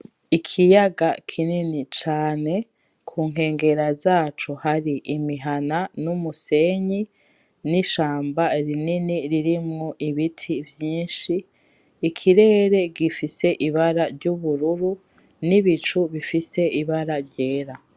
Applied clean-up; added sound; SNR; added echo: none; none; none; none.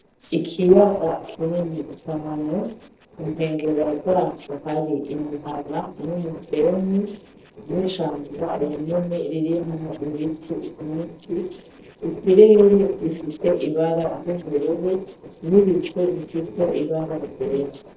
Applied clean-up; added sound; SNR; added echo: neural separator model SepFormer DNS4.